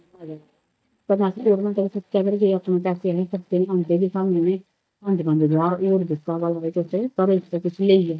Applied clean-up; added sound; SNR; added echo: neural mask model DeepFilterNet 3.